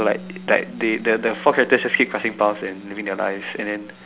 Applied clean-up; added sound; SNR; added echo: none; Bass guitar; 19 dB; none.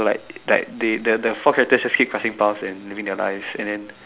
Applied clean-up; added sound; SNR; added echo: none; none; none; none.